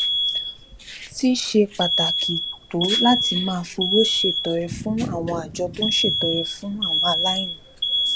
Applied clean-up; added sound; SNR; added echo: none; Alarm; 0 dB; none.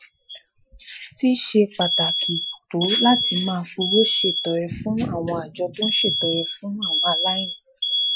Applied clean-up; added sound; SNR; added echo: classical method Wiener filter.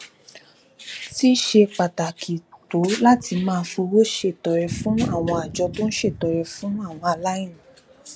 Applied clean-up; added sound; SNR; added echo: none; none; none; none.